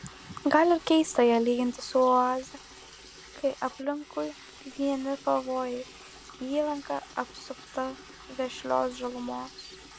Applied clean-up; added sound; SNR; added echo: none; Liquid; 19 dB; none.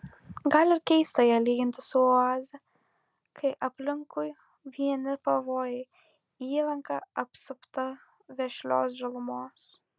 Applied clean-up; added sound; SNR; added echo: none; none; none; none.